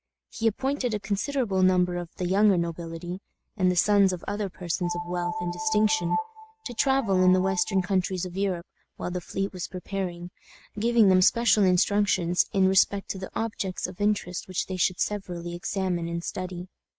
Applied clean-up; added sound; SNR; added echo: neural mask model RNNoise.